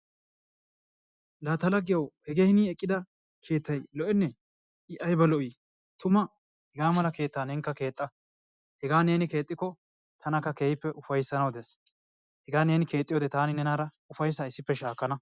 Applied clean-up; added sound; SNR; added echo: none; none; none; none.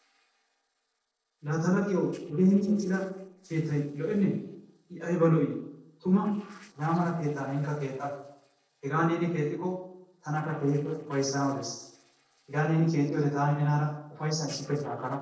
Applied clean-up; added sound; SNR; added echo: neural separator model SepFormer DNS4.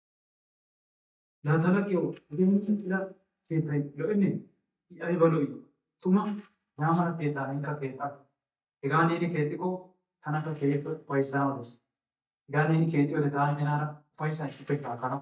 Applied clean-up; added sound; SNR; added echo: neural mask model DeepFilterNet 3.